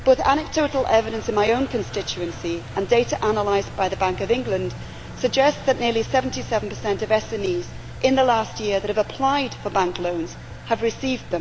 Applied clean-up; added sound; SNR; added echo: none; Engine; 13 dB; none.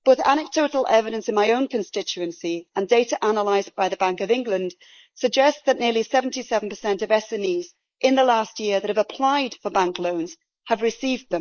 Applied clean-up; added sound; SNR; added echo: neural mask model Resemble Enhance denoiser.